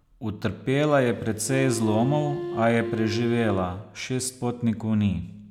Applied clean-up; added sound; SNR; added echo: none; Wind instrument, woodwind instrument; 8 dB; none.